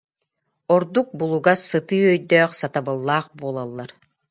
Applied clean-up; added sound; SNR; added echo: none; none; none; none.